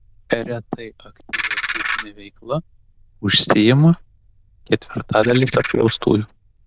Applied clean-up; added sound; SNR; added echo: neural diffusion model UNIVERSE++.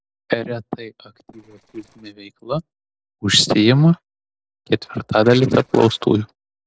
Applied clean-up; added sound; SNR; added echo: neural separator model SepFormer DNS4.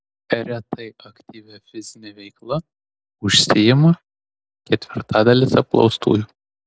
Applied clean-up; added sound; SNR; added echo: none; none; none; none.